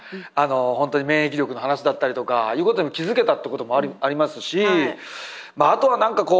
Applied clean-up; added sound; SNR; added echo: none; none; none; none.